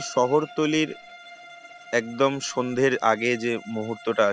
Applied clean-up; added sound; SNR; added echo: none; Bowed string instrument; 20 dB; none.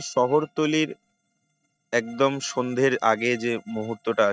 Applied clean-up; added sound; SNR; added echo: neural mask model RNNoise.